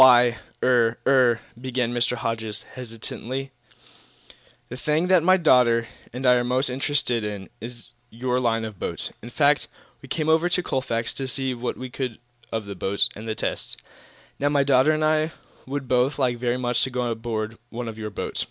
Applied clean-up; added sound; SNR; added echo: none; none; none; none.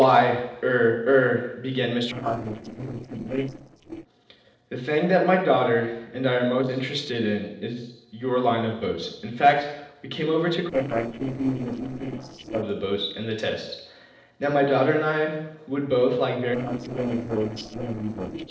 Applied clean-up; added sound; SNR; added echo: neural separator model SepFormer DNS4.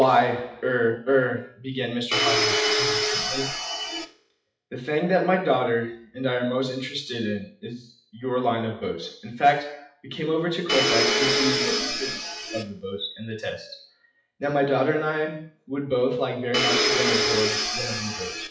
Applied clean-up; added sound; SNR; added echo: classical method WPE with log-MMSE.